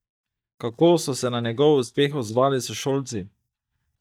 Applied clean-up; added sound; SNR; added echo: neural mask model DeepFilterNet 3.